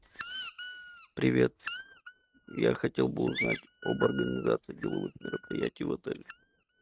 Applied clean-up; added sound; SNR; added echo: neural mask model RNNoise.